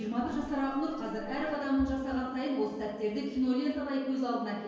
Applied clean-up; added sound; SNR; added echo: none; Wind; 18 dB; reverberation time 1.2 s.